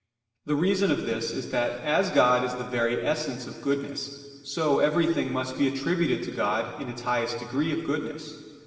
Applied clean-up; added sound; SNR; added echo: none; none; none; reverberation time 2.3 s.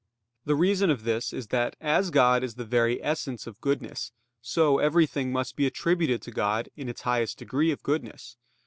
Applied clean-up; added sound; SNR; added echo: none; none; none; none.